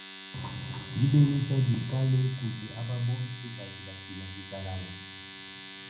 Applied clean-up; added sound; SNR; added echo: none; Domestic sounds, home sounds; 13 dB; reverberation time 0.6 s.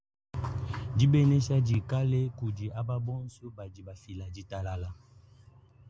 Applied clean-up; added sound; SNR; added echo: none; none; none; none.